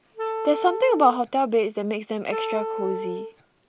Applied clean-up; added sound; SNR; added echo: none; Wind instrument, woodwind instrument; 7 dB; none.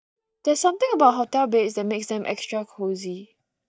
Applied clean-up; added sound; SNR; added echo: neural mask model DeepFilterNet 3.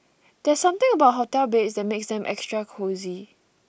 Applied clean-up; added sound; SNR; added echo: none; none; none; none.